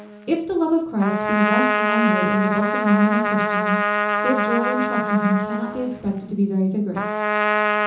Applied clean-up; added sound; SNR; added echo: none; Trumpet; 0 dB; reverberation time 0.6 s.